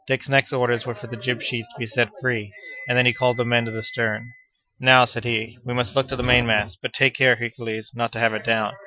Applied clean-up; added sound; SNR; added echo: classical method Wiener filter.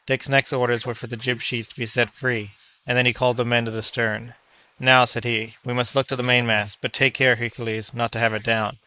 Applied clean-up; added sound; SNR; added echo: neural mask model Resemble Enhance denoiser.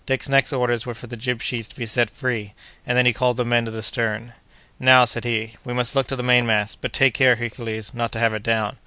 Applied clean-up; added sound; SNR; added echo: none; none; none; none.